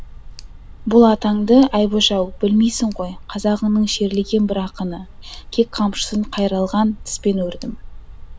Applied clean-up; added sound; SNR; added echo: none; Tick; 16 dB; none.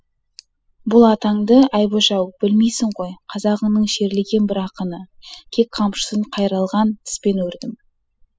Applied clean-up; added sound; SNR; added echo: classical method spectral subtraction.